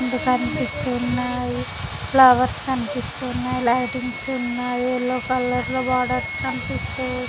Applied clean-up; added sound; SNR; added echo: none; Sawing; 8 dB; none.